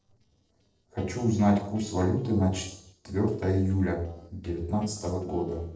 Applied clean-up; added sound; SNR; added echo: neural separator model SepFormer DNS4.